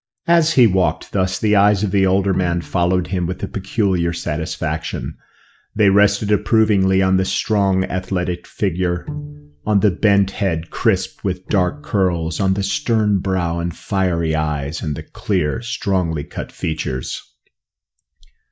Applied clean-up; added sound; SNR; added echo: neural mask model DeepFilterNet 3.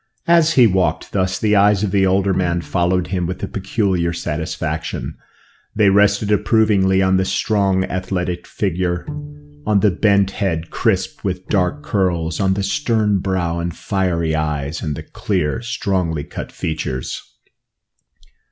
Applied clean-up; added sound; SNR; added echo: none; Bowed string instrument; 15 dB; none.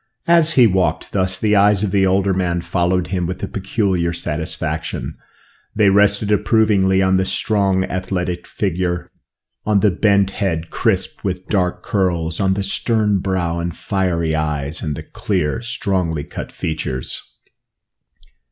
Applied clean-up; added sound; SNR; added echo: neural mask model Resemble Enhance denoiser.